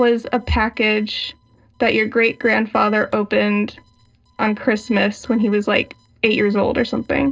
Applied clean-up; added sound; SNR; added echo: neural separator model SepFormer DNS4.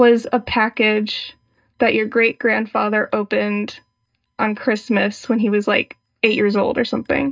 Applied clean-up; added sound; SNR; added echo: neural mask model DeepFilterNet 3.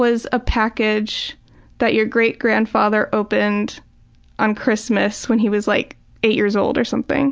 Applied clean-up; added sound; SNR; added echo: none; none; none; none.